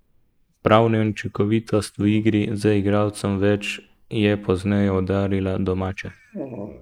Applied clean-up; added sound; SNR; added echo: neural mask model Resemble Enhance denoiser.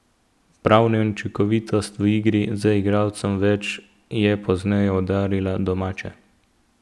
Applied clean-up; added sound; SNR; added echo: none; none; none; none.